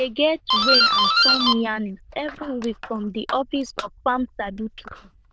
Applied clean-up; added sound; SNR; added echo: neural diffusion model UNIVERSE++.